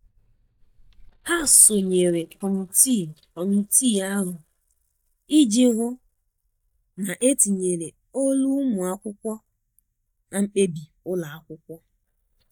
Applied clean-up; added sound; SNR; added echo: neural mask model DeepFilterNet 3.